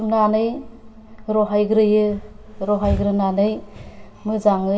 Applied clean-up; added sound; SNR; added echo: none; Breathing; 11 dB; reverberation time 3.0 s.